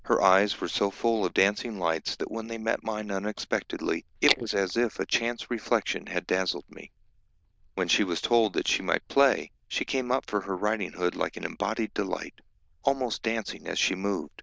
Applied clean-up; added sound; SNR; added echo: neural diffusion model UNIVERSE++.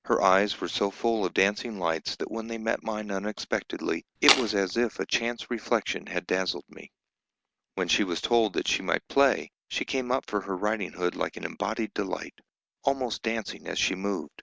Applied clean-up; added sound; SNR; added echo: none; Tools; -4 dB; none.